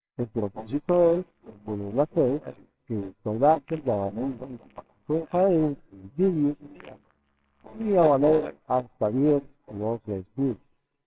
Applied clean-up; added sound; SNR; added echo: neural separator model SepFormer WHAMR!.